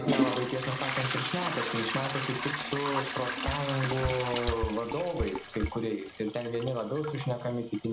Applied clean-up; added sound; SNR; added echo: none; Drum kit + Trickle, dribble / Toilet flush / Hiss; 2 dB; none.